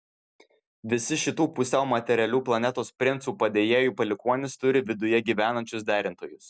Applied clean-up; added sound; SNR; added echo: none; none; none; none.